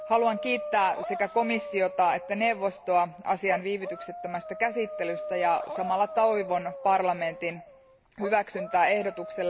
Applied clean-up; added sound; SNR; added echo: none; Dog; 11 dB; none.